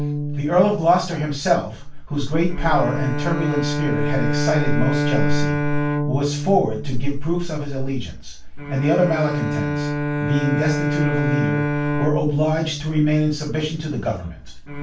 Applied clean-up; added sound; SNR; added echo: none; Bowed string instrument; 3 dB; reverberation time 0.3 s.